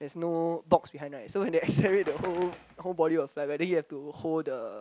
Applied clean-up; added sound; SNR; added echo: none; Bird; 18 dB; none.